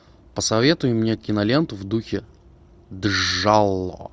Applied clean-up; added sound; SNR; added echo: none; none; none; none.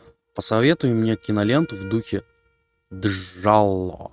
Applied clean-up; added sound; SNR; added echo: neural mask model RNNoise.